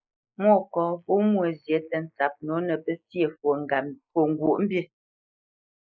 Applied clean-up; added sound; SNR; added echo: neural mask model Resemble Enhance denoiser.